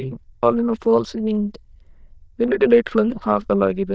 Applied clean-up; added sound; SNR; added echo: neural diffusion model UNIVERSE++.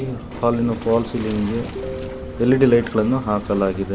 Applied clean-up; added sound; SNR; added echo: none; Waves, surf; 19 dB; none.